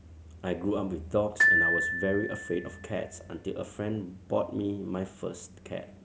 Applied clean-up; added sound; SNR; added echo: none; Glockenspiel; -2 dB; none.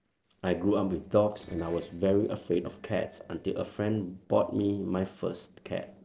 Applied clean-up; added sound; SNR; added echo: neural separator model SepFormer DNS4.